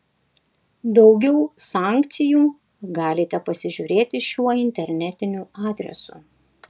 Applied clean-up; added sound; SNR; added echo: none; none; none; none.